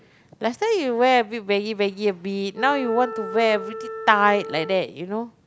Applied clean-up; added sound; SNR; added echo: none; Wind instrument, woodwind instrument; 12 dB; none.